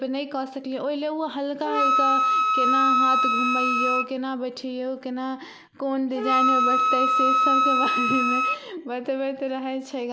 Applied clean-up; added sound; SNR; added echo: none; Wind instrument, woodwind instrument; -4 dB; none.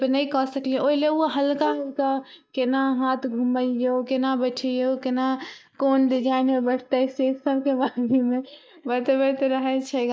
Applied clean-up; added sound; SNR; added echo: neural mask model DeepFilterNet 3.